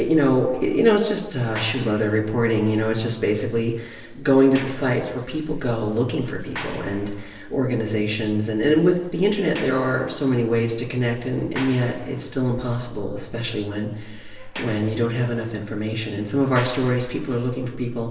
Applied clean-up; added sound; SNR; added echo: none; Sliding door; 20 dB; reverberation time 1.0 s.